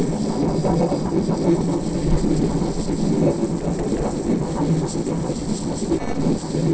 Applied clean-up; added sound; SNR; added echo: neural separator model SepFormer DNS4.